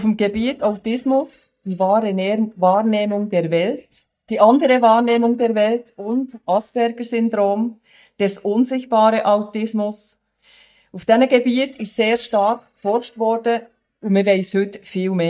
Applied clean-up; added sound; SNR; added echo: neural mask model DeepFilterNet 3.